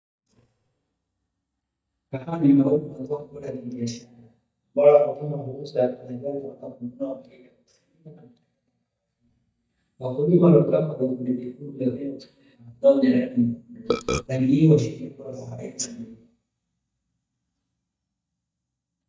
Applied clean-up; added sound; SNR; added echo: neural mask model DeepFilterNet 3.